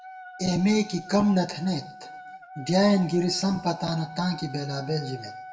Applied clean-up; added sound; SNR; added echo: none; Wind instrument, woodwind instrument; 16 dB; reverberation time 0.6 s.